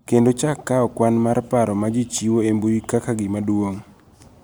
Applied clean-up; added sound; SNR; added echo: none; none; none; none.